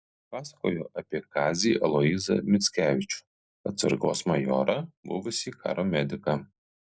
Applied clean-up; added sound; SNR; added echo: none; none; none; none.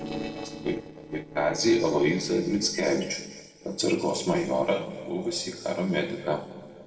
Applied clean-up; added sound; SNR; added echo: neural separator model SepFormer DNS4.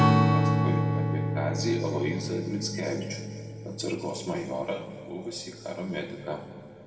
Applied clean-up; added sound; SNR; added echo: none; Strum; -5 dB; reverberation time 1.9 s.